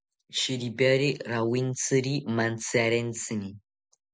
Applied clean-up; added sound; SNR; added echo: none; none; none; none.